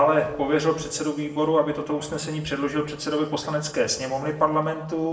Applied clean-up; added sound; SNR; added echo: none; Mallet percussion; 20 dB; reverberation time 0.7 s.